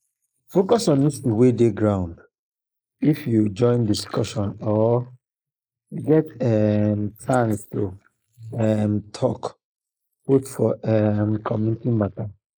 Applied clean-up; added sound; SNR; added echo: neural mask model Resemble Enhance denoiser.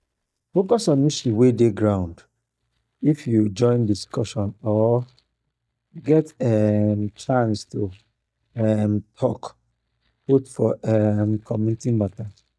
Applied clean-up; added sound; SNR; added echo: neural mask model DeepFilterNet 3.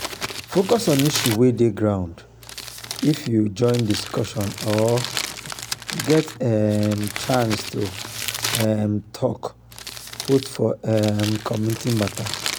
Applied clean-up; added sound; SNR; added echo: none; Crumpling, crinkling; 9 dB; none.